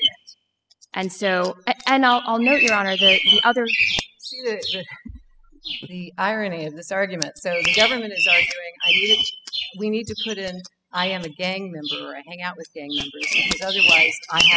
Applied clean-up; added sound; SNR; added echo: classical method spectral subtraction.